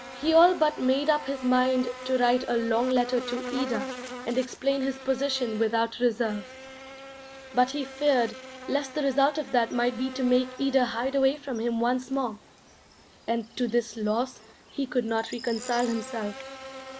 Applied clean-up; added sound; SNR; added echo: none; Buzz; 14 dB; none.